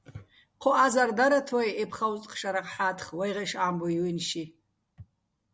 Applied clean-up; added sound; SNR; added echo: none; none; none; none.